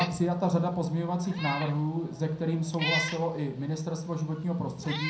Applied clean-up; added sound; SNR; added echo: none; Meow; 9 dB; reverberation time 0.5 s.